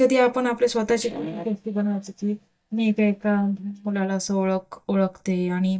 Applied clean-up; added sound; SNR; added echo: neural mask model DeepFilterNet 3.